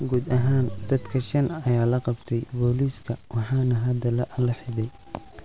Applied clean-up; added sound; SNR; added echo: none; none; none; none.